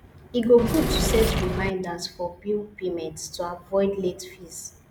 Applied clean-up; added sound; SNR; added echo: none; Engine / Mechanisms; -1 dB; none.